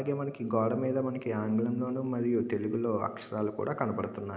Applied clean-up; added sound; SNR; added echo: none; none; none; none.